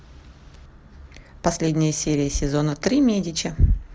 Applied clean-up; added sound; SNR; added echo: none; none; none; none.